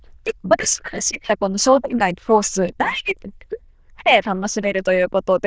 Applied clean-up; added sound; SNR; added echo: neural diffusion model UNIVERSE++.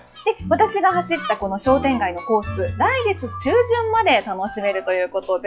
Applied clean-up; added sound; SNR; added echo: classical method log-MMSE.